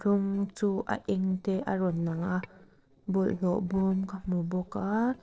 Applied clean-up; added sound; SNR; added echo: neural separator model SepFormer DNS4.